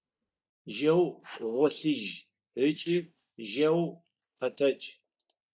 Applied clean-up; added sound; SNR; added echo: neural mask model DeepFilterNet 3.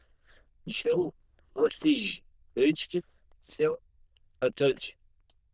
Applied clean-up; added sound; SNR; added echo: neural diffusion model UNIVERSE++.